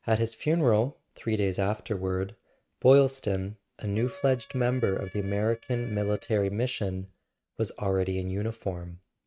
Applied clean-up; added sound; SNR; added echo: neural mask model RNNoise.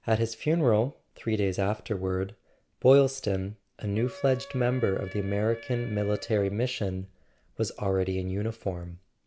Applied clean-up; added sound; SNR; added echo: none; Wind instrument, woodwind instrument; 19 dB; none.